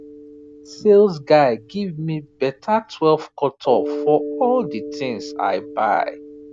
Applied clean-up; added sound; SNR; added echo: none; Mallet percussion; 12 dB; none.